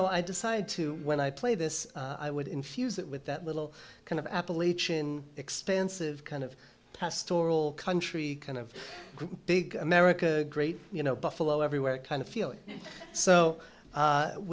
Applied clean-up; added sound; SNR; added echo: none; none; none; none.